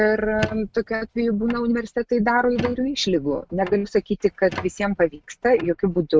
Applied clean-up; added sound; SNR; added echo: neural mask model RNNoise.